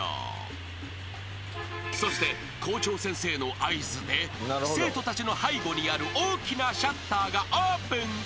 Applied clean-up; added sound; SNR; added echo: none; Bus; 11 dB; none.